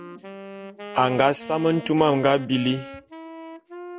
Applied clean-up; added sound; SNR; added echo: none; Wind instrument, woodwind instrument; 15 dB; none.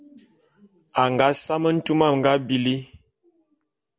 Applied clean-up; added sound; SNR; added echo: none; none; none; none.